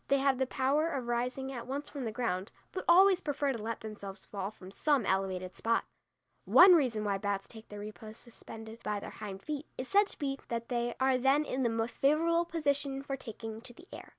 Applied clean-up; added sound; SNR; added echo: none; none; none; none.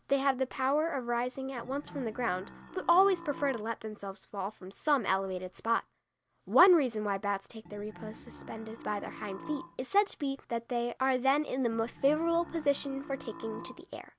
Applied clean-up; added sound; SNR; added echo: none; Burping, eructation; 15 dB; none.